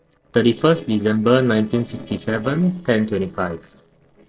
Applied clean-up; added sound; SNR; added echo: neural separator model SepFormer DNS4.